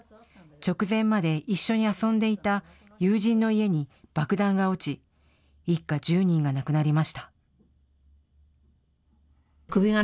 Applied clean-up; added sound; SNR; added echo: none; none; none; none.